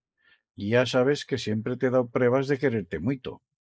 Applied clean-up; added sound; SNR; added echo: neural mask model Resemble Enhance denoiser.